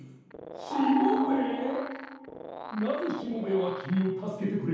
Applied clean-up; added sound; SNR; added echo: none; Animal; 13 dB; reverberation time 0.8 s.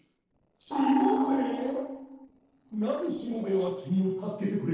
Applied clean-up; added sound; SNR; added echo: neural separator model SepFormer DNS4.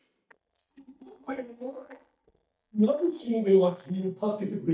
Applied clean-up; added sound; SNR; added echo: neural mask model DeepFilterNet 3.